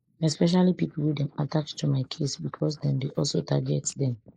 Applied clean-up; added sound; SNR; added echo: neural mask model Resemble Enhance denoiser.